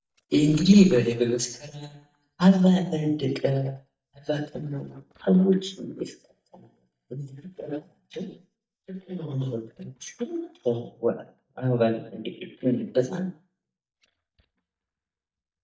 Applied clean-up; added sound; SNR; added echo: neural mask model DeepFilterNet 3.